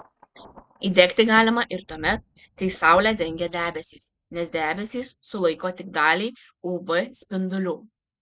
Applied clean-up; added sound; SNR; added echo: neural mask model RNNoise.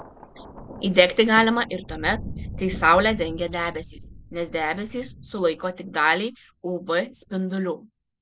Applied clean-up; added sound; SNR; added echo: none; Thunder; 15 dB; none.